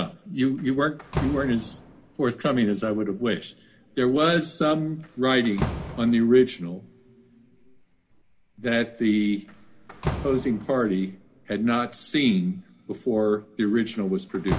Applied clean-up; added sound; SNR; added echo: none; Slam; 13 dB; reverberation time 0.3 s.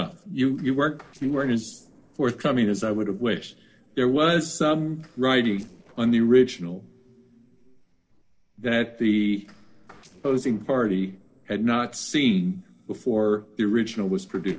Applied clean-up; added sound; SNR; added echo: neural separator model SepFormer DNS4.